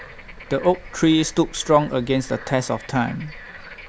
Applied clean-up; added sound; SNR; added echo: none; Bird / Frog; 16 dB; none.